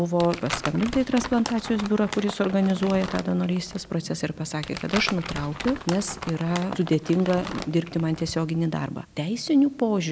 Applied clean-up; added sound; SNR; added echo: none; Crumpling, crinkling; 11 dB; none.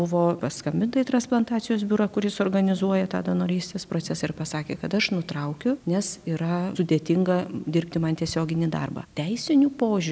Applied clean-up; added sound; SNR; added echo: none; none; none; none.